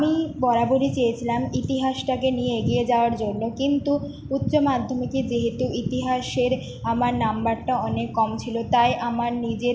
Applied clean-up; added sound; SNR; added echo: none; none; none; none.